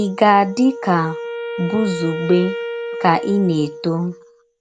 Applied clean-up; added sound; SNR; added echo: none; Wind instrument, woodwind instrument; 9 dB; none.